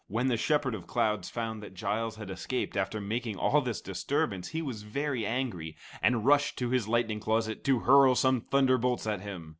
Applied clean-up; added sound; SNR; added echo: none; none; none; none.